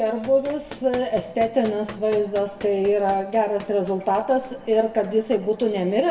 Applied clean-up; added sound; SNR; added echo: none; Run; 20 dB; reverberation time 0.9 s.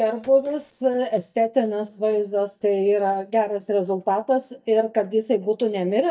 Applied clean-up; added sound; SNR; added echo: neural mask model DeepFilterNet 3.